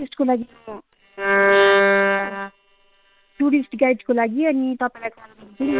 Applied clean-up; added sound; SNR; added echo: neural separator model SepFormer WHAM!.